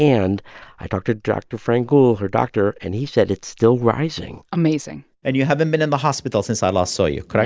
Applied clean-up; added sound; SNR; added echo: none; none; none; none.